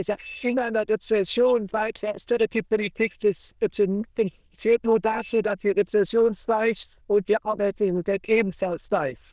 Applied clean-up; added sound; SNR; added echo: neural diffusion model UNIVERSE++.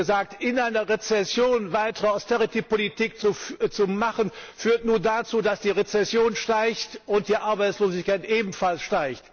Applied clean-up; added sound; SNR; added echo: none; none; none; none.